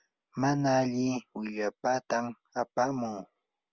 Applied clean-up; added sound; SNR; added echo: none; none; none; none.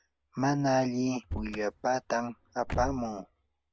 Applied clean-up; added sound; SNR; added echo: none; Slam / Car; 11 dB; none.